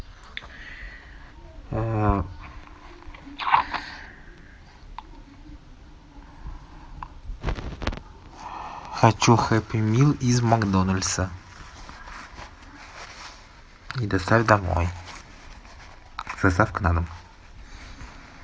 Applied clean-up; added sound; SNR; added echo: none; none; none; none.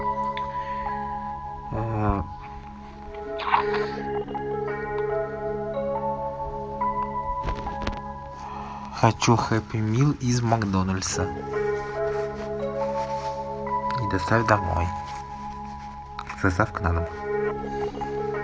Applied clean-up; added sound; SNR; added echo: none; Piano; 2 dB; none.